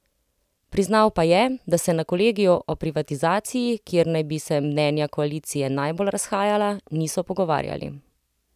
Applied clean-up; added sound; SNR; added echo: none; none; none; none.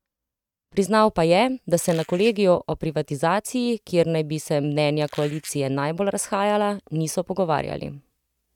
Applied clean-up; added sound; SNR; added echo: neural mask model RNNoise.